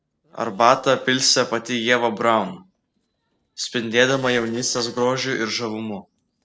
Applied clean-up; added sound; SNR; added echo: neural separator model SepFormer DNS4.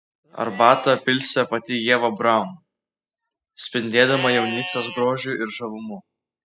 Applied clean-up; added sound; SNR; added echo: classical method spectral subtraction.